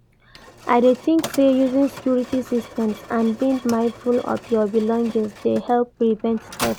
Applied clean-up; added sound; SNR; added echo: none; Mechanisms; 17 dB; none.